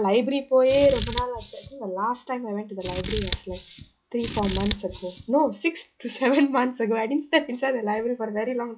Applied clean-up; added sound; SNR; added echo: classical method log-MMSE.